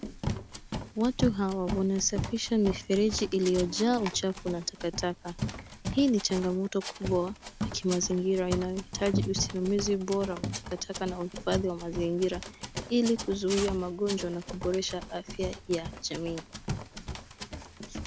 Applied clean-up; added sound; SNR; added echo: none; Run; 7 dB; none.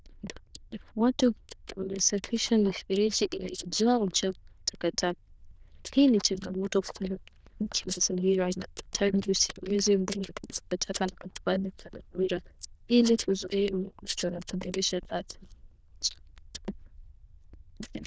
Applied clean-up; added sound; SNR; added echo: neural diffusion model UNIVERSE++.